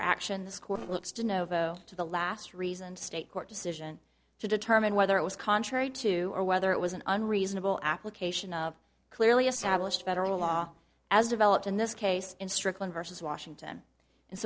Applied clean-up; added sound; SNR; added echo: neural separator model SepFormer DNS4.